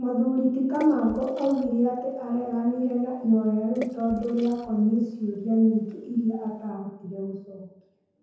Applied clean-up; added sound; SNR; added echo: none; Water / Splash, splatter; 20 dB; reverberation time 0.9 s.